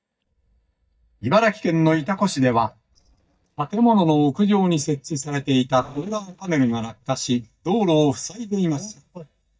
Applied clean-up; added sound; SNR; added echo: neural mask model DeepFilterNet 3.